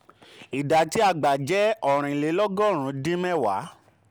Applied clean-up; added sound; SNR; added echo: none; none; none; none.